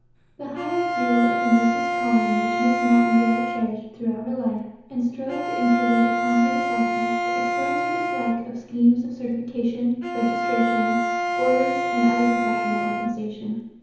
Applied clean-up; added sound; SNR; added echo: none; Bowed string instrument; 2 dB; reverberation time 0.9 s.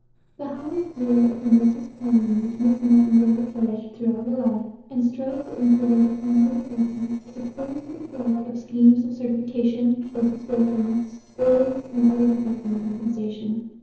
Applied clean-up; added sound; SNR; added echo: neural separator model SepFormer DNS4.